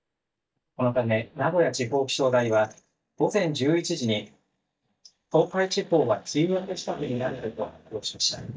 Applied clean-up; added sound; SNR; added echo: neural mask model DeepFilterNet 3.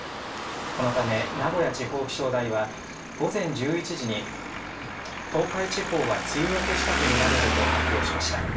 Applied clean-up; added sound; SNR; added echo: none; Traffic noise, roadway noise; 0 dB; reverberation time 0.3 s.